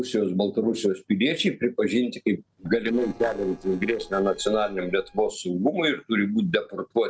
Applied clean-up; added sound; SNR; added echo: neural separator model SepFormer DNS4.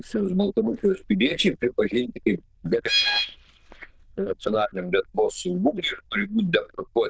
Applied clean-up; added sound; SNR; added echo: neural diffusion model UNIVERSE++.